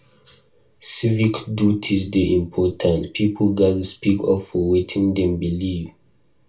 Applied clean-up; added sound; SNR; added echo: none; none; none; reverberation time 0.2 s.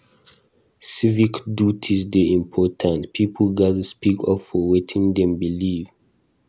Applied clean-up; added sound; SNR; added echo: none; none; none; none.